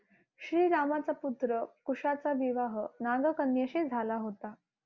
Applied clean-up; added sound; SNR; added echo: none; none; none; none.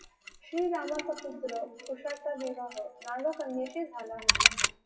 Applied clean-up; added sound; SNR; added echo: classical method WPE with log-MMSE.